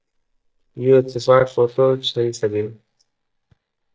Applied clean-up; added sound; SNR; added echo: neural mask model DeepFilterNet 3.